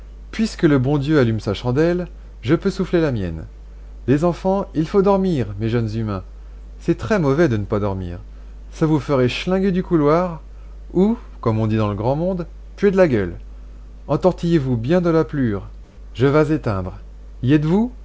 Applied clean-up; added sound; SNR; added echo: none; none; none; none.